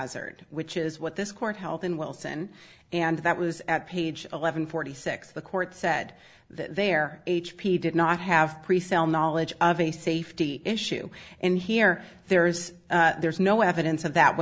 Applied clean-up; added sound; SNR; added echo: none; none; none; none.